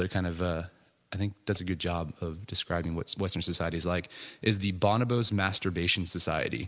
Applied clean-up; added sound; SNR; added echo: none; none; none; none.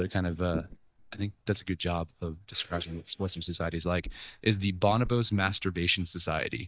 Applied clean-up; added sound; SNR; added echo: neural mask model DeepFilterNet 3.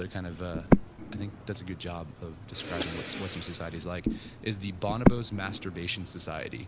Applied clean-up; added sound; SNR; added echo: none; Breathing; -5 dB; none.